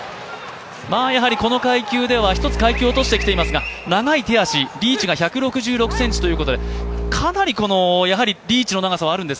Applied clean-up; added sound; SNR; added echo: none; Bowed string instrument; 5 dB; none.